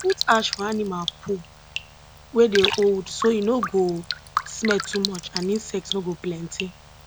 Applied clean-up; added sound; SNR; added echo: none; Raindrop; 8 dB; none.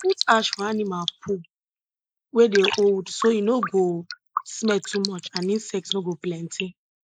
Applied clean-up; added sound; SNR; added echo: neural mask model Resemble Enhance denoiser.